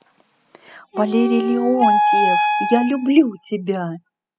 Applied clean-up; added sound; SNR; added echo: classical method spectral subtraction.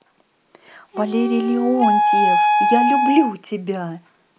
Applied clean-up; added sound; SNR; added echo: none; Wind instrument, woodwind instrument; -2 dB; none.